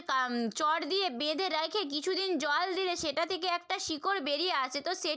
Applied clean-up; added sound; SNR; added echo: none; none; none; none.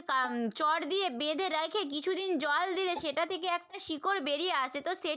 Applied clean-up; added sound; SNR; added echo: neural mask model DeepFilterNet 3.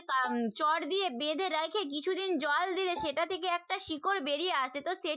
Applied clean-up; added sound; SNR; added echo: classical method Wiener filter.